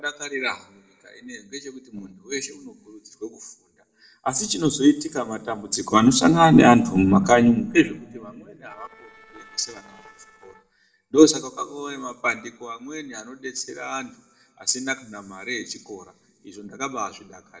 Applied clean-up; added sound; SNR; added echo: neural separator model SepFormer DNS4.